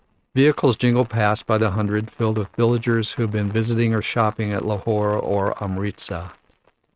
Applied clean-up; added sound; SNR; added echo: neural mask model RNNoise.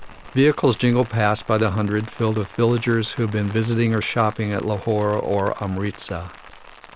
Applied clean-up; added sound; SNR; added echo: none; Rain; 20 dB; none.